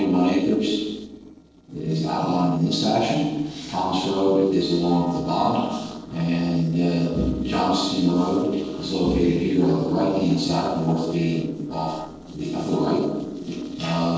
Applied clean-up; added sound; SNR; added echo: neural separator model SepFormer DNS4.